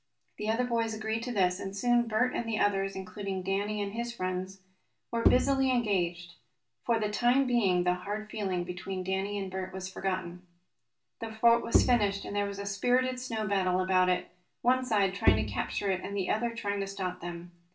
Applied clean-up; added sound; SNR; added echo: none; Bowed string instrument; 1 dB; reverberation time 0.2 s.